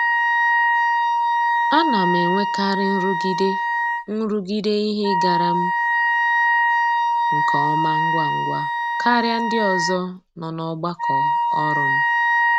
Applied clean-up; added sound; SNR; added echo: none; Wind instrument, woodwind instrument; -5 dB; none.